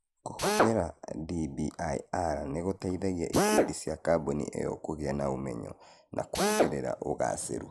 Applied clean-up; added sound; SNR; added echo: neural mask model Resemble Enhance denoiser.